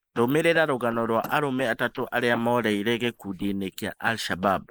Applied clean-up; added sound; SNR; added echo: neural mask model Resemble Enhance denoiser.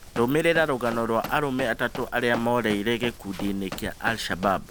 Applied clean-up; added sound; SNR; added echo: none; Run; 13 dB; none.